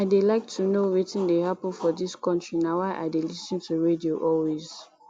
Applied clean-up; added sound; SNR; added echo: none; none; none; none.